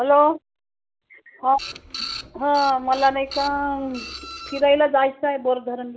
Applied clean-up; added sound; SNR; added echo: none; Printer; 13 dB; none.